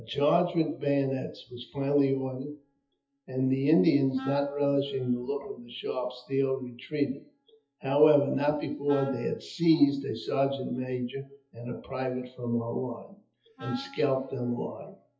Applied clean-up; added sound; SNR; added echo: classical method WPE with log-MMSE.